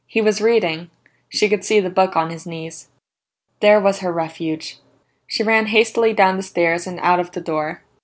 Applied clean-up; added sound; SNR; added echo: none; none; none; none.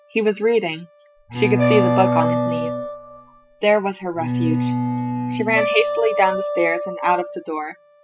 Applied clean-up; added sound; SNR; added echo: classical method spectral subtraction.